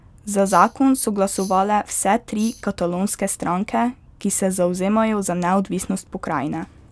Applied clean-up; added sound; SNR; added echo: none; Tambourine; 19 dB; none.